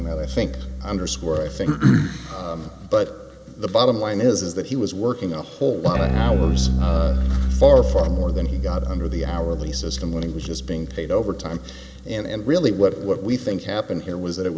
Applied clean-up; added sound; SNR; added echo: none; Bass guitar; 3 dB; none.